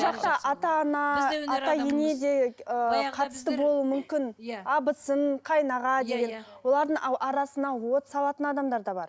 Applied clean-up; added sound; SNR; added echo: none; none; none; none.